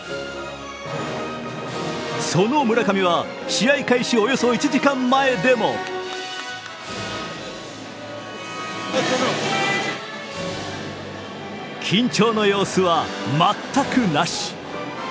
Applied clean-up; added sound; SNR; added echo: none; none; none; none.